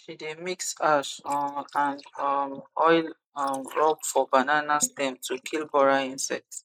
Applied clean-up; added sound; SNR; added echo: neural mask model Resemble Enhance denoiser.